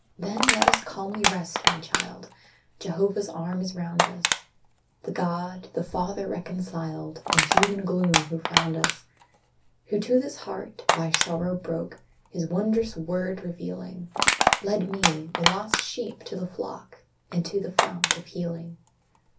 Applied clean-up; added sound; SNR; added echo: none; Crushing; -1 dB; reverberation time 0.3 s.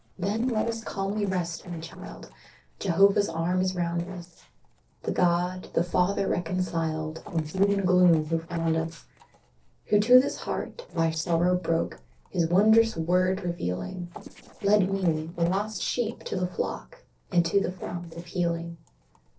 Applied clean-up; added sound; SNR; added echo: neural separator model SepFormer DNS4.